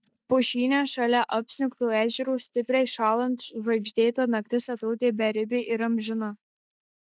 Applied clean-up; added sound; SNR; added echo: neural mask model DeepFilterNet 3.